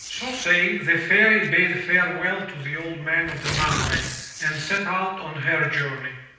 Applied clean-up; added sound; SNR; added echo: none; Tearing; 11 dB; reverberation time 0.9 s.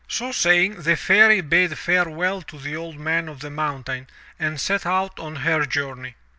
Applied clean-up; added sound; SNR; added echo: none; none; none; none.